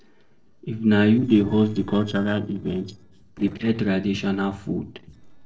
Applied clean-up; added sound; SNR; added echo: neural separator model SepFormer DNS4.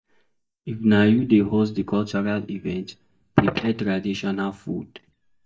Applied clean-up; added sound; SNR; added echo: neural mask model DeepFilterNet 3.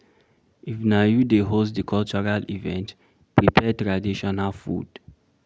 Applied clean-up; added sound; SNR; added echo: none; none; none; none.